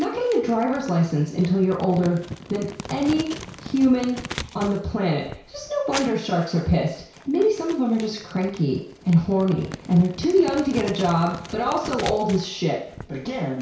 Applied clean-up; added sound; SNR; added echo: none; Crumpling, crinkling; 15 dB; reverberation time 0.6 s.